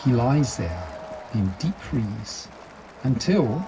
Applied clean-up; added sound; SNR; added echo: none; Crowd; 15 dB; reverberation time 0.4 s.